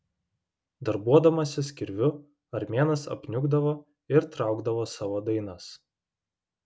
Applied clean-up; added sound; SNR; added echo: none; none; none; none.